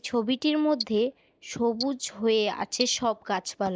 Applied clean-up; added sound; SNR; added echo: neural mask model DeepFilterNet 3.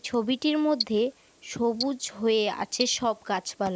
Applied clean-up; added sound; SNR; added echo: none; Tick-tock; 13 dB; none.